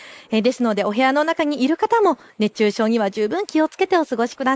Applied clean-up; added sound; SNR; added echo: neural mask model Resemble Enhance denoiser.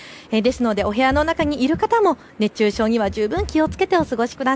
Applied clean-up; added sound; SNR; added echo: none; Run; 15 dB; none.